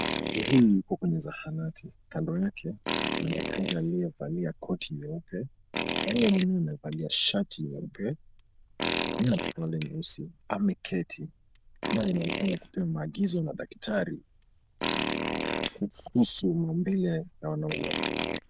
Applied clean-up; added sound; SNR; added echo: neural diffusion model UNIVERSE++.